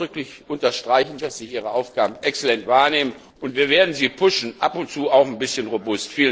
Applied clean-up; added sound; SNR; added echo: neural separator model SepFormer DNS4.